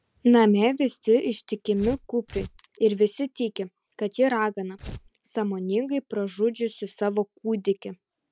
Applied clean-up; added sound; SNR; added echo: none; Tearing; 14 dB; none.